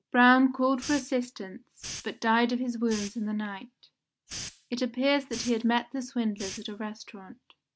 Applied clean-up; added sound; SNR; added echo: none; Hiss; 16 dB; none.